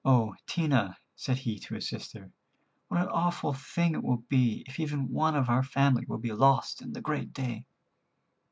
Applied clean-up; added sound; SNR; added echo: none; none; none; none.